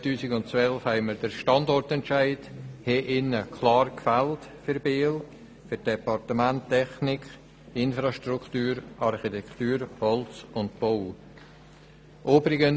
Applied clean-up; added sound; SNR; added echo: none; none; none; none.